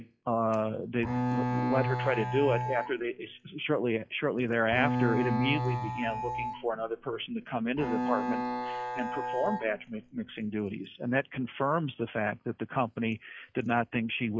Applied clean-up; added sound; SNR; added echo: classical method log-MMSE.